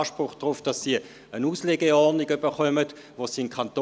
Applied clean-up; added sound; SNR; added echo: none; none; none; none.